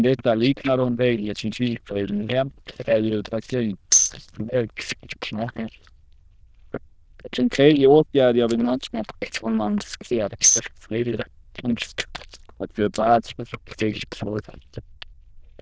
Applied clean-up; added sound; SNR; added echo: neural diffusion model UNIVERSE++.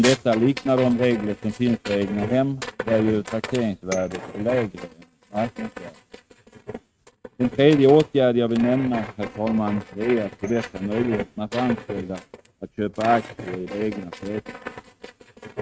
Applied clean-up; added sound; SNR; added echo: neural mask model RNNoise.